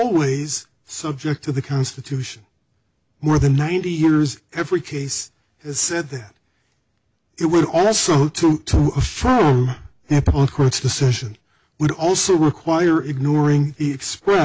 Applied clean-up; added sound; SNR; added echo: none; none; none; none.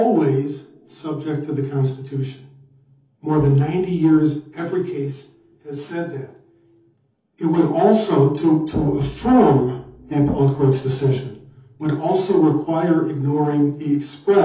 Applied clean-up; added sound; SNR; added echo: none; none; none; reverberation time 0.6 s.